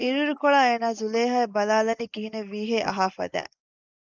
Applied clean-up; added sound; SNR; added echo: neural mask model Resemble Enhance denoiser.